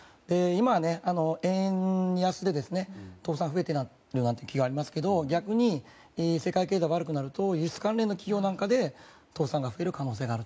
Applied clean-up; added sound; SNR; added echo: none; none; none; none.